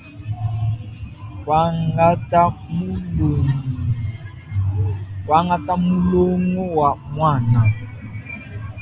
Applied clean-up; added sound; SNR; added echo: none; none; none; none.